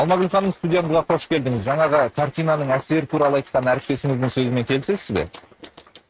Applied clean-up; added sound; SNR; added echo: neural mask model RNNoise.